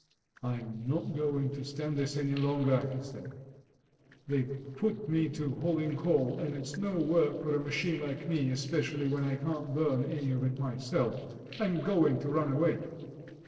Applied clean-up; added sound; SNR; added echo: neural separator model SepFormer DNS4.